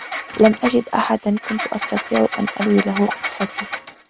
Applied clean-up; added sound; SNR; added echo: none; Engine; 9 dB; none.